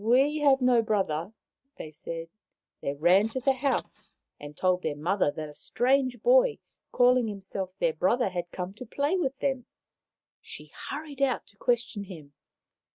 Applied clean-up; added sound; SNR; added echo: neural mask model RNNoise.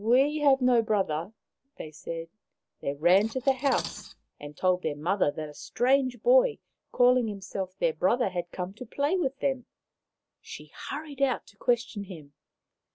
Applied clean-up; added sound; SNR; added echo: none; Cutlery, silverware; 17 dB; none.